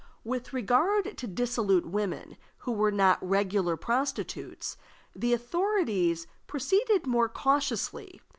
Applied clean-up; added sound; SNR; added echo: none; none; none; none.